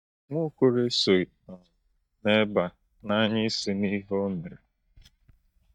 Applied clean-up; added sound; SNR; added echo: neural mask model DeepFilterNet 3.